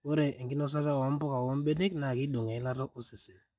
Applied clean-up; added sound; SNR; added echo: neural mask model DeepFilterNet 3.